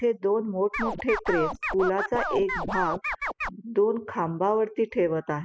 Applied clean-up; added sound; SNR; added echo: classical method spectral subtraction.